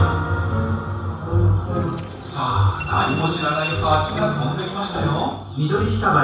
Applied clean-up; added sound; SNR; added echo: none; Subway, metro, underground; 15 dB; reverberation time 0.7 s.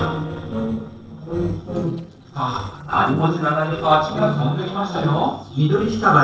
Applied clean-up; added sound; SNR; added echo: neural separator model SepFormer DNS4.